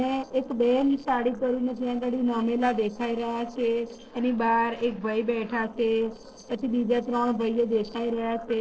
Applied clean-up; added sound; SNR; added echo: neural separator model SepFormer DNS4.